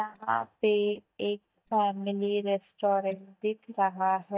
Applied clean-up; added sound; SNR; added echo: neural mask model DeepFilterNet 3.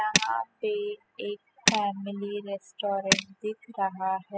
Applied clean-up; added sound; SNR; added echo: classical method spectral subtraction.